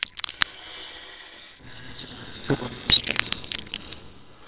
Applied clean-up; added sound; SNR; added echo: neural separator model SepFormer WHAMR!.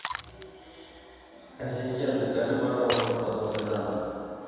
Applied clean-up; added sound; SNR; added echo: none; Shatter; 12 dB; reverberation time 2.1 s.